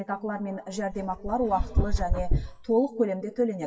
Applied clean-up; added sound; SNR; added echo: classical method WPE with log-MMSE.